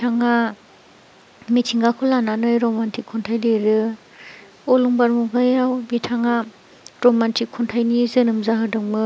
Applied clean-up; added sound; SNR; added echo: none; none; none; none.